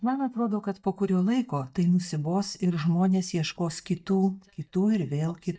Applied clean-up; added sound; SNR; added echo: neural mask model DeepFilterNet 3.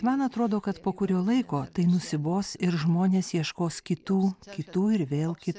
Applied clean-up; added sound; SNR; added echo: none; none; none; none.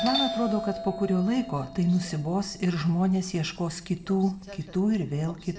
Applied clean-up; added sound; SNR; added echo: none; Doorbell; 10 dB; reverberation time 1.1 s.